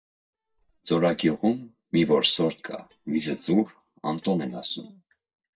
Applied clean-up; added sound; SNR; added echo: neural mask model DeepFilterNet 3.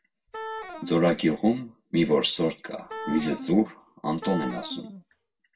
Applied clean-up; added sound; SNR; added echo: none; Wind instrument, woodwind instrument; 12 dB; reverberation time 0.1 s.